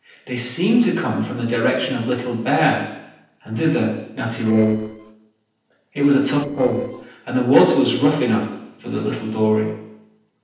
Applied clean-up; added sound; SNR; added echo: neural separator model SepFormer DNS4.